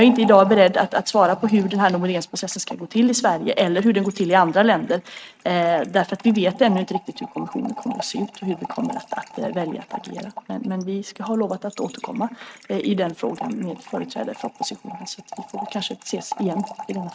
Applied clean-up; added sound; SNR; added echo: neural mask model RNNoise.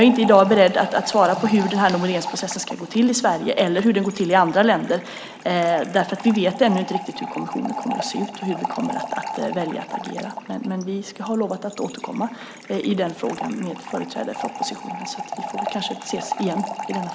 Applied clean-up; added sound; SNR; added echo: none; Fill (with liquid) / Trickle, dribble; 11 dB; none.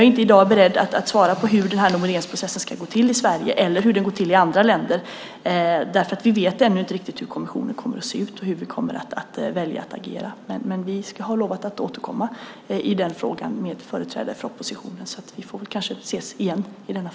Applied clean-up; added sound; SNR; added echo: none; none; none; none.